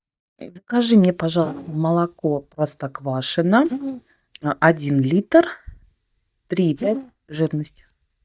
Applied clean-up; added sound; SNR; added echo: neural mask model DeepFilterNet 3.